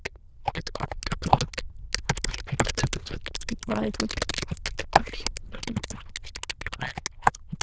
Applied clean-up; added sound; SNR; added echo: neural diffusion model UNIVERSE++.